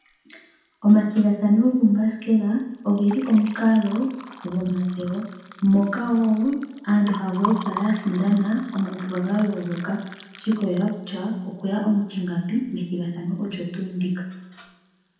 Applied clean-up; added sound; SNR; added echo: none; Liquid; 19 dB; reverberation time 0.8 s.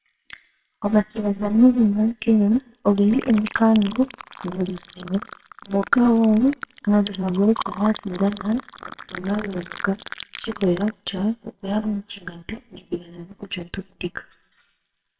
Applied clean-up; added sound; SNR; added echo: neural separator model SepFormer WHAMR!.